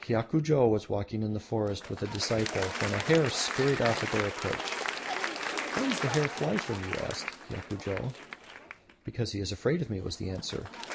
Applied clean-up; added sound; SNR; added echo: none; Applause; 6 dB; none.